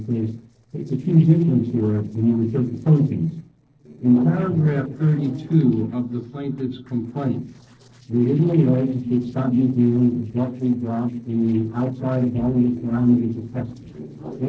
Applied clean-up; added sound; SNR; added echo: neural separator model SepFormer DNS4.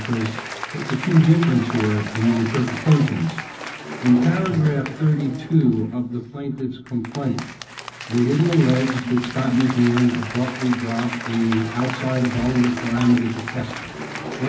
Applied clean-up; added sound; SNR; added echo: none; Applause / Crowd; 11 dB; reverberation time 0.4 s.